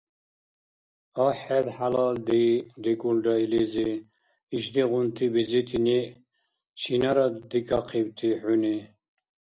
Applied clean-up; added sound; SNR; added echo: none; none; none; none.